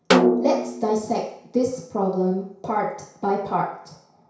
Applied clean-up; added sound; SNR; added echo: none; Snare drum; -1 dB; reverberation time 0.6 s.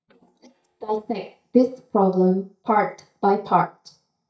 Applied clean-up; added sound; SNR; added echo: neural mask model DeepFilterNet 3.